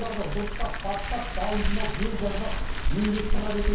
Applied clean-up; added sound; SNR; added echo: none; Car; -4 dB; reverberation time 0.6 s.